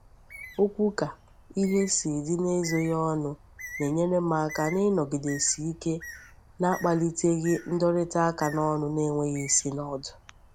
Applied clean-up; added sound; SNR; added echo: none; Bird; 18 dB; none.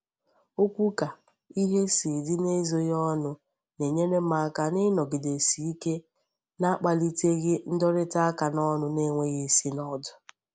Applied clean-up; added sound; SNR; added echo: none; none; none; none.